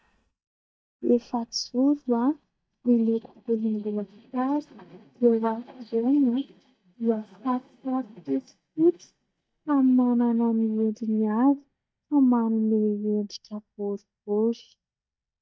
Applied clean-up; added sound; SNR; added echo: neural mask model DeepFilterNet 3.